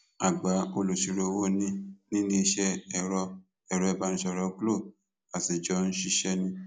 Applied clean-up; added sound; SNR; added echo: none; none; none; none.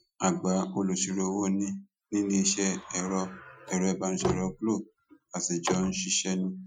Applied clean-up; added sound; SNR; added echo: classical method Wiener filter.